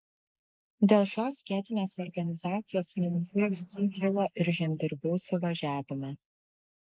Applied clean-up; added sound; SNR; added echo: neural mask model Resemble Enhance denoiser.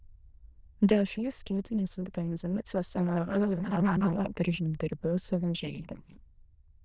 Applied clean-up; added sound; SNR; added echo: neural diffusion model UNIVERSE++.